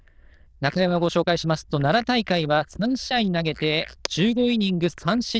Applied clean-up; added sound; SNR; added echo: neural diffusion model UNIVERSE++.